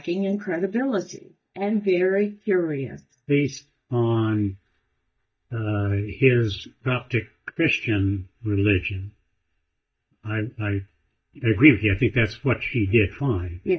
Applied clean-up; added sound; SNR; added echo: neural mask model DeepFilterNet 3.